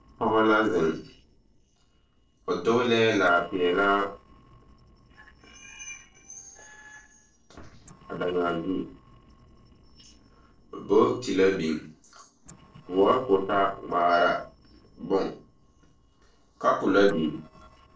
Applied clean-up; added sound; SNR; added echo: neural separator model SepFormer DNS4.